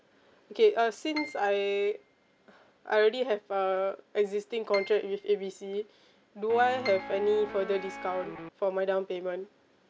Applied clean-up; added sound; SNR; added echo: none; Guitar + Piano; 13 dB; none.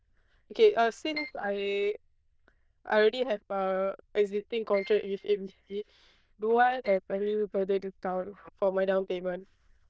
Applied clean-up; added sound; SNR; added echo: neural diffusion model UNIVERSE++.